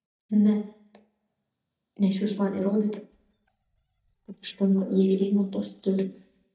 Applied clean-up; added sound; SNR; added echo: neural mask model DeepFilterNet 3.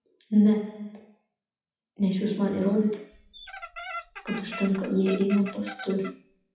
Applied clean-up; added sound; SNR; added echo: classical method WPE with log-MMSE.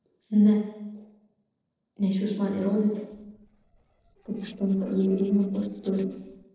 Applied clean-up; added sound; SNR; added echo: neural separator model SepFormer DNS4.